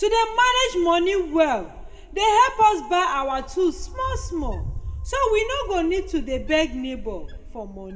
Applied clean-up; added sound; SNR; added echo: none; Wind; 11 dB; reverberation time 1.8 s.